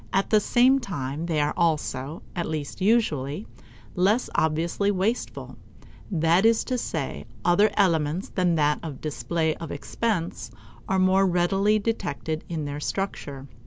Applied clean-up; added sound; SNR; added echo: none; none; none; none.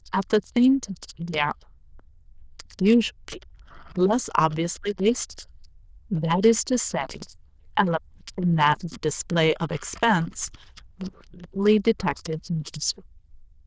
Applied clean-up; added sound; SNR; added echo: neural diffusion model UNIVERSE++.